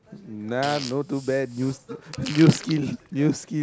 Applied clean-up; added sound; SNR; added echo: none; Fart; 16 dB; none.